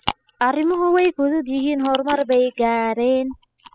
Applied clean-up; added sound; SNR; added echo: classical method spectral subtraction.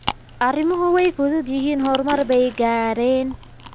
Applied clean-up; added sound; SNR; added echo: none; Chewing, mastication; 16 dB; none.